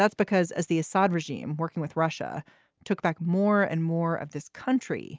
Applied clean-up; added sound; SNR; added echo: none; none; none; none.